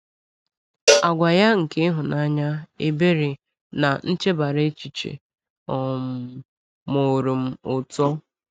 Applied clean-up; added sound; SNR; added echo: neural mask model RNNoise.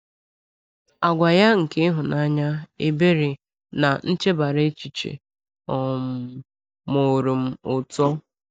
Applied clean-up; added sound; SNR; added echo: neural mask model DeepFilterNet 3.